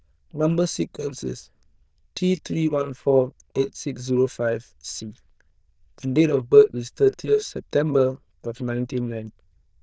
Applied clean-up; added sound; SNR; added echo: neural diffusion model UNIVERSE++.